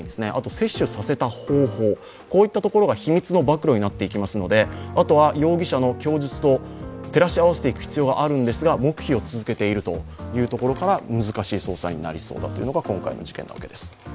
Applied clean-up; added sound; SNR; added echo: none; none; none; none.